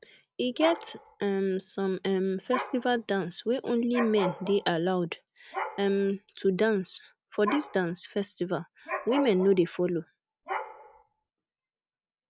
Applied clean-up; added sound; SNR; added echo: none; Dog; 11 dB; none.